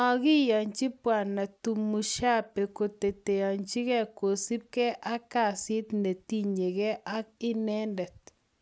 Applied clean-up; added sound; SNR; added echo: none; none; none; none.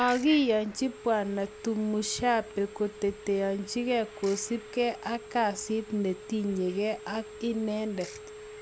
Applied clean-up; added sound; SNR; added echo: none; Ratchet, pawl / Percussion + Telephone; 15 dB; none.